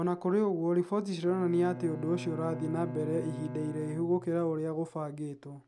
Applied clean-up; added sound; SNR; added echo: none; Bowed string instrument; 12 dB; none.